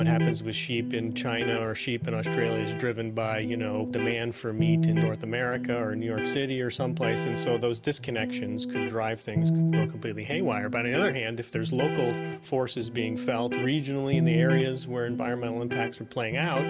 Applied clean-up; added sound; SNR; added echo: none; Electric guitar; 0 dB; none.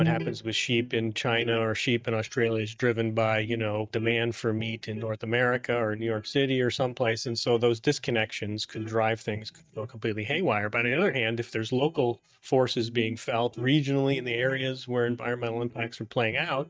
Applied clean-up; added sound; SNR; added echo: neural mask model DeepFilterNet 3.